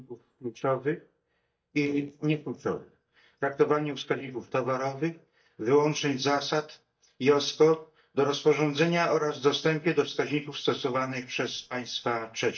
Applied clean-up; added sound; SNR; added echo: neural mask model DeepFilterNet 3.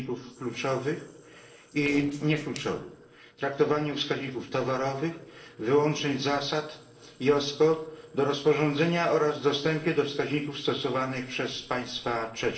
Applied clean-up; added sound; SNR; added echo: neural separator model SepFormer DNS4.